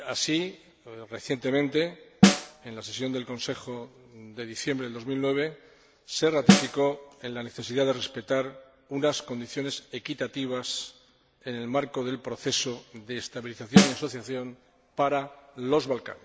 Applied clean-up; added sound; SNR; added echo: none; Snare drum; -4 dB; none.